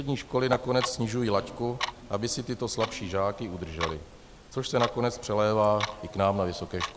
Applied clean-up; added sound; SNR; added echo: none; Clock; 10 dB; none.